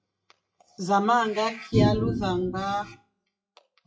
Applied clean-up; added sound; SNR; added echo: classical method WPE with log-MMSE.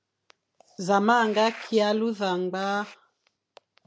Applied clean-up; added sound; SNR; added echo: none; none; none; none.